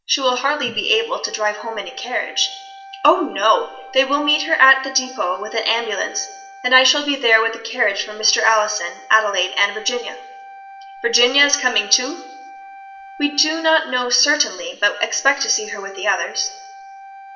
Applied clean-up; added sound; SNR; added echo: none; Wind instrument, woodwind instrument; 20 dB; reverberation time 0.8 s.